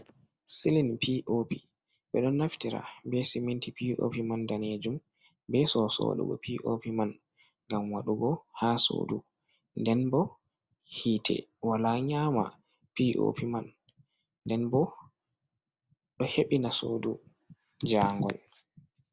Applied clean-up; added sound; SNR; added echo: none; none; none; none.